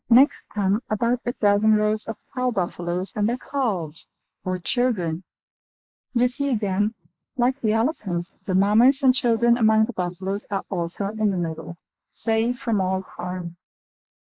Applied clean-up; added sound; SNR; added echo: neural mask model Resemble Enhance denoiser.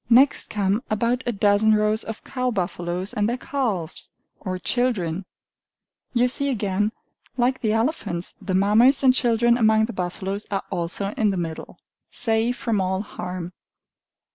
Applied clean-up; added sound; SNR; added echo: none; none; none; none.